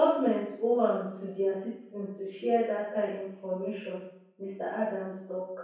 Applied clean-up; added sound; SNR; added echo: none; none; none; reverberation time 0.7 s.